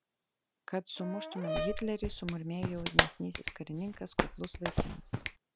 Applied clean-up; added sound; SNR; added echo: none; Brass instrument + Clapping; -4 dB; none.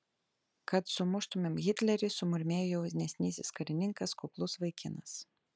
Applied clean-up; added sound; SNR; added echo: none; none; none; none.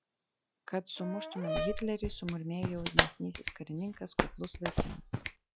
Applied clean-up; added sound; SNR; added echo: classical method log-MMSE.